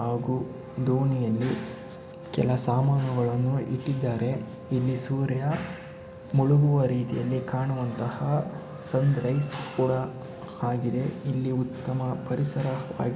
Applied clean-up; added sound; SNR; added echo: none; none; none; none.